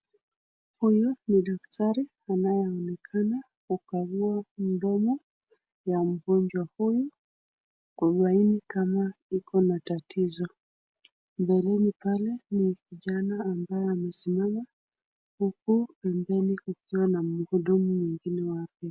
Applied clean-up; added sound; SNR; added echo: none; none; none; none.